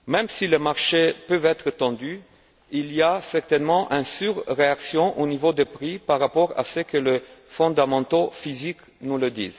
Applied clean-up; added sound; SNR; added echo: none; none; none; none.